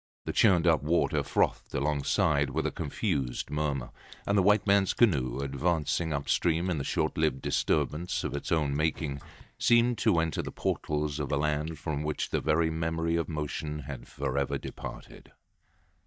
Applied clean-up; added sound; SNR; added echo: neural mask model DeepFilterNet 3.